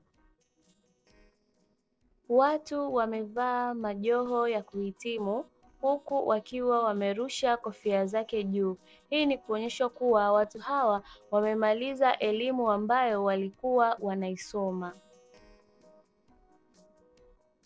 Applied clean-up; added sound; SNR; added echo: neural separator model SepFormer DNS4.